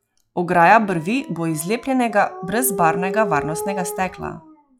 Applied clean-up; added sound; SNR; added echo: classical method log-MMSE.